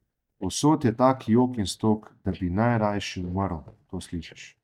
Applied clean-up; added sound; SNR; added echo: neural mask model DeepFilterNet 3.